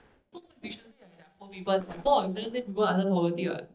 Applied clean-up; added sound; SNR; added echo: neural mask model DeepFilterNet 3.